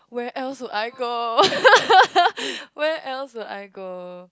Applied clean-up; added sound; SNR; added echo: none; none; none; none.